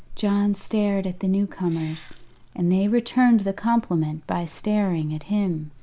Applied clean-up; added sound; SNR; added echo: none; Meow / Purr; 19 dB; none.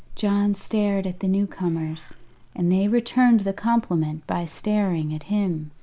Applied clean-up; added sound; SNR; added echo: neural mask model Resemble Enhance denoiser.